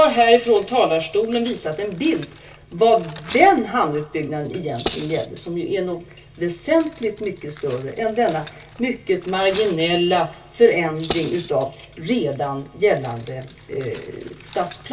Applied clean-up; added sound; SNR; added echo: none; Cutlery, silverware; 13 dB; reverberation time 0.2 s.